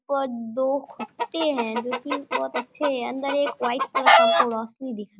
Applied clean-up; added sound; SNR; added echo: none; Chicken, rooster; -4 dB; none.